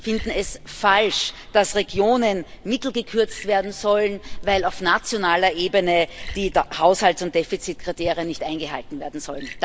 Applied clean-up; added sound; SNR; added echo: none; Liquid; 14 dB; none.